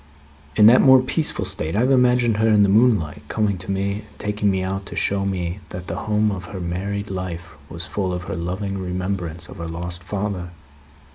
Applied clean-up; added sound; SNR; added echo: none; none; none; none.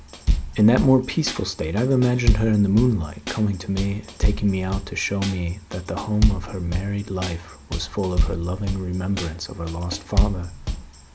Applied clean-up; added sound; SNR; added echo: none; Drum kit; 3 dB; none.